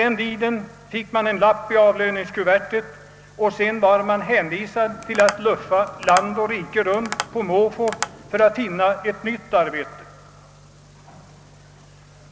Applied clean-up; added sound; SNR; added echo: none; Tap; 10 dB; none.